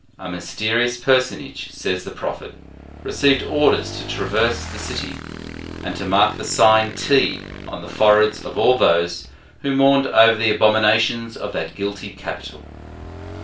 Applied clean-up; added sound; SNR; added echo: none; Motorcycle / Engine; 15 dB; reverberation time 0.3 s.